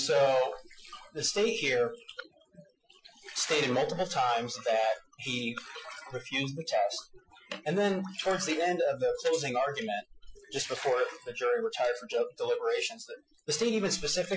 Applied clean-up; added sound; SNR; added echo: classical method Wiener filter.